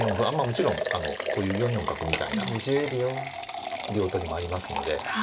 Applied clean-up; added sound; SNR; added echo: none; Liquid; 4 dB; reverberation time 0.2 s.